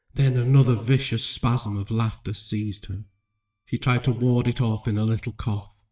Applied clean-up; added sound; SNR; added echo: neural mask model DeepFilterNet 3.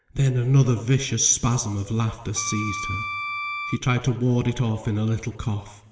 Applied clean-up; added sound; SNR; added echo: none; Wind instrument, woodwind instrument; 9 dB; reverberation time 1.4 s.